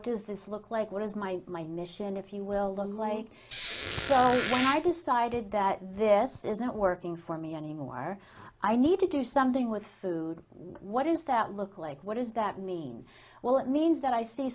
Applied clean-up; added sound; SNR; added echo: none; Squeak; 0 dB; none.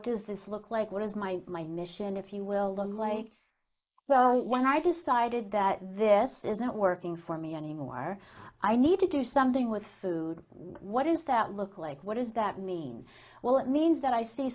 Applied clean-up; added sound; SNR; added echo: neural mask model Resemble Enhance denoiser.